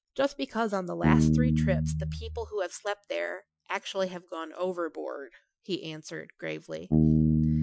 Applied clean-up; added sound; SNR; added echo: classical method Wiener filter.